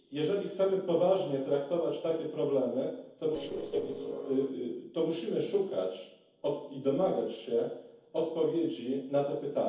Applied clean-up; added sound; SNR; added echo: neural separator model SepFormer DNS4.